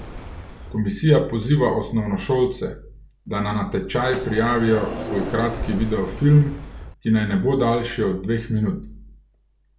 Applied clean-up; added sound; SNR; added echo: none; Sliding door; 14 dB; none.